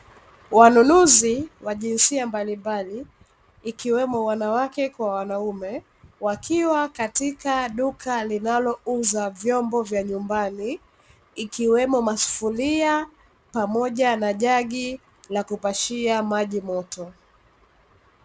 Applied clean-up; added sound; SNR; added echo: none; none; none; none.